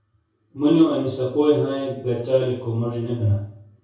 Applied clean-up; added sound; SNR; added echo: none; none; none; reverberation time 0.6 s.